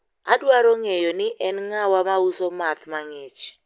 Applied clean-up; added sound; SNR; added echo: none; none; none; none.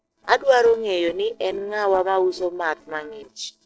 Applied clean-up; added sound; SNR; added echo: neural separator model SepFormer DNS4.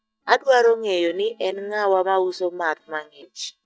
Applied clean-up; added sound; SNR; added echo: neural mask model DeepFilterNet 3.